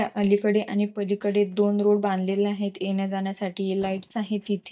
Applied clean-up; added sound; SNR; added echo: neural mask model DeepFilterNet 3.